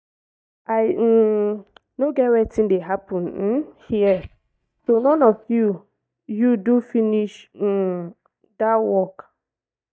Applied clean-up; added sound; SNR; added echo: neural mask model DeepFilterNet 3.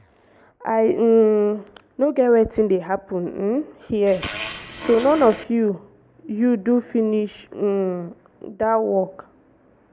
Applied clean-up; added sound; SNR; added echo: none; Fart; 10 dB; none.